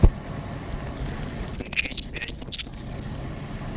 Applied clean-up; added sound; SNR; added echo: neural separator model SepFormer DNS4.